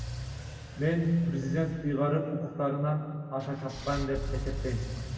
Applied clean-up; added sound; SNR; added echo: none; Engine / Car; 8 dB; reverberation time 2.2 s.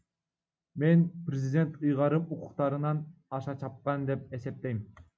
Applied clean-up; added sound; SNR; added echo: none; none; none; none.